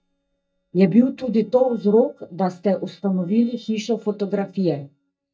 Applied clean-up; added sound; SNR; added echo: neural mask model DeepFilterNet 3.